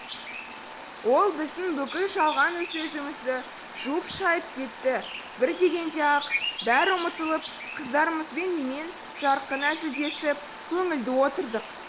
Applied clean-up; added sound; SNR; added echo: none; Bird vocalization, bird call, bird song; 10 dB; none.